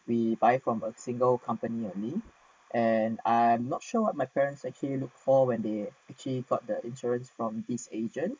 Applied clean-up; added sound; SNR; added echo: neural mask model Resemble Enhance denoiser.